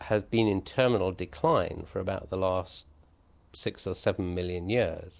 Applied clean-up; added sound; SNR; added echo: none; none; none; none.